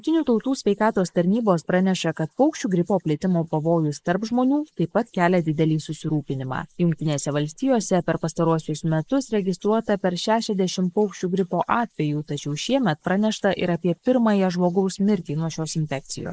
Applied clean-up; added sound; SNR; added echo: neural mask model Resemble Enhance denoiser.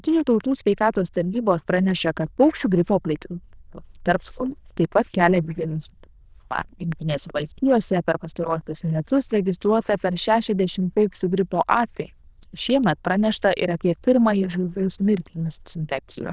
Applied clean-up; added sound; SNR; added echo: neural diffusion model UNIVERSE++.